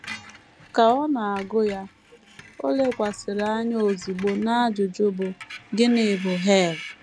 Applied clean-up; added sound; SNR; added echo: none; Screech; 18 dB; none.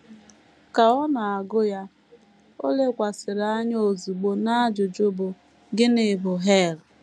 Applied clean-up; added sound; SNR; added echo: none; none; none; none.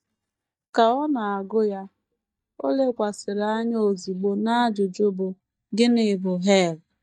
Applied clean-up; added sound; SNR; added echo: neural mask model DeepFilterNet 3.